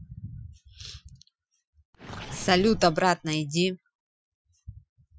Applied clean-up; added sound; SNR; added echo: classical method Wiener filter.